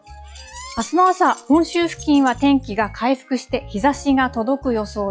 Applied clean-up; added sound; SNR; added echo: classical method log-MMSE.